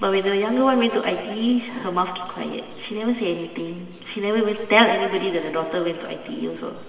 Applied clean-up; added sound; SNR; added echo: none; none; none; reverberation time 2.3 s.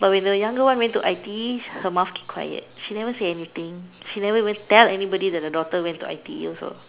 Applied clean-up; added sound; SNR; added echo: none; none; none; none.